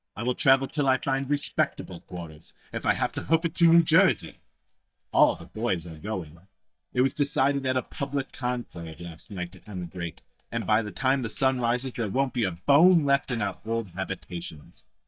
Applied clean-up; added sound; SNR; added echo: neural mask model DeepFilterNet 3.